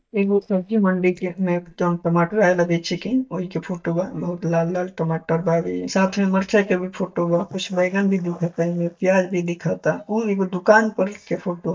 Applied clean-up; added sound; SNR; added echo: neural mask model DeepFilterNet 3.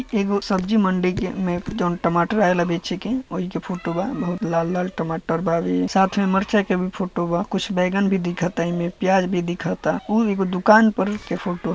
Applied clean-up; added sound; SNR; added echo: none; none; none; none.